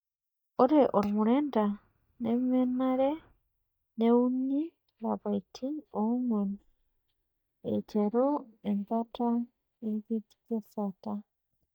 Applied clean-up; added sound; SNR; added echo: neural mask model DeepFilterNet 3.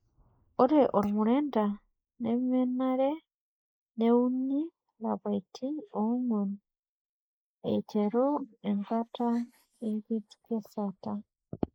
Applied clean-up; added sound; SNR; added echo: neural mask model Resemble Enhance denoiser.